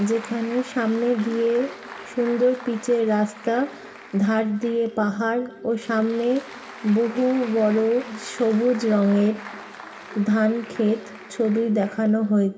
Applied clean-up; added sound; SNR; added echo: none; Applause; 18 dB; reverberation time 2.4 s.